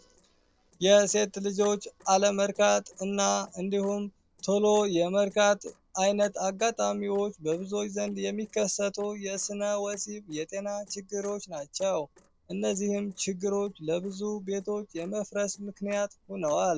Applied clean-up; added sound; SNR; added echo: neural separator model SepFormer DNS4.